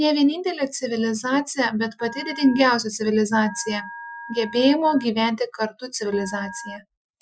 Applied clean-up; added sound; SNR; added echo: classical method Wiener filter.